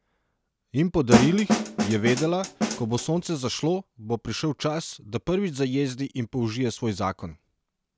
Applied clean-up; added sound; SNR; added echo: none; Snare drum; -1 dB; none.